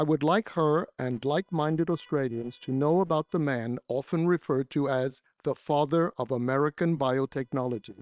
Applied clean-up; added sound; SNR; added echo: neural separator model SepFormer WHAM!.